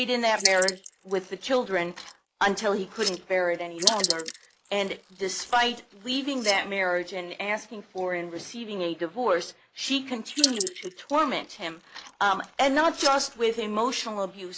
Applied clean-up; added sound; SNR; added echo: neural mask model Resemble Enhance denoiser.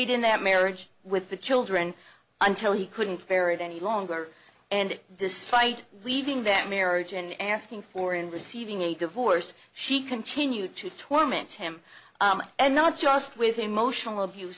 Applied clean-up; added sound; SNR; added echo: none; none; none; none.